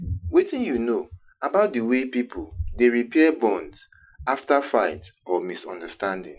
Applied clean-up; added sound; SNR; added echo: classical method Wiener filter.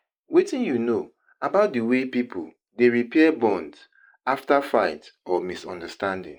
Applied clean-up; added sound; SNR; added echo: neural mask model Resemble Enhance denoiser.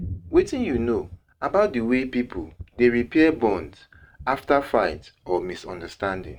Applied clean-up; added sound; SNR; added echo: neural mask model RNNoise.